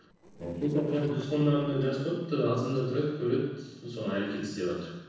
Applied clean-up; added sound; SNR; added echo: neural separator model SepFormer DNS4.